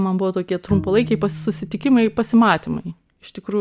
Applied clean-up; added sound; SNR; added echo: none; Bowed string instrument; 12 dB; none.